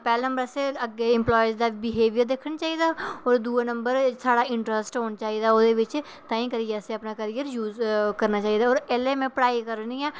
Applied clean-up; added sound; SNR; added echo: none; none; none; none.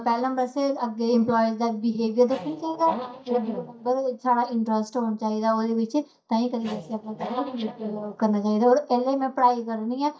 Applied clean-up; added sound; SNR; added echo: neural mask model DeepFilterNet 3.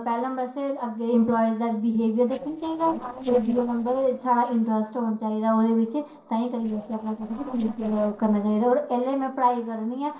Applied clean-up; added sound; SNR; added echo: neural separator model SepFormer DNS4.